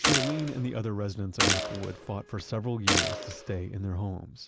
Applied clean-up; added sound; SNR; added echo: none; Gunshot, gunfire; -2 dB; none.